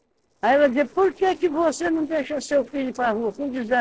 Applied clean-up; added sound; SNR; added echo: neural separator model SepFormer DNS4.